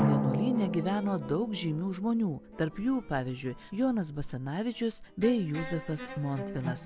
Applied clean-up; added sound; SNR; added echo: none; Drum; 6 dB; none.